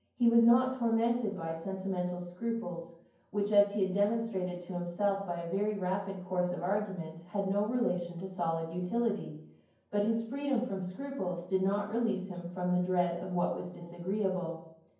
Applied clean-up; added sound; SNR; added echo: none; none; none; reverberation time 0.9 s.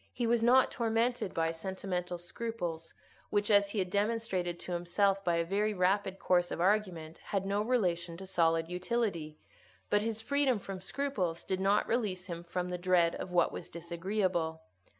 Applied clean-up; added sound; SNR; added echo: none; none; none; none.